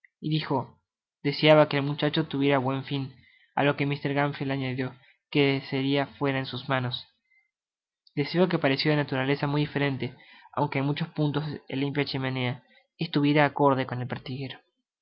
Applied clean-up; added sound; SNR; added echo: none; none; none; none.